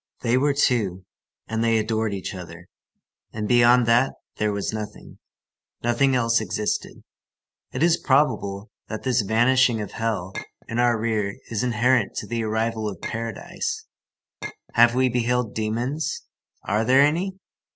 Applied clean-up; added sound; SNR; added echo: neural mask model RNNoise.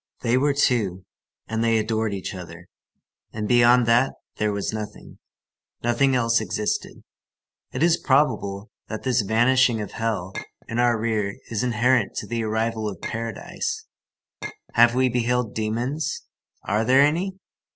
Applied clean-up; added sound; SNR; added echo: none; Chink, clink; 14 dB; none.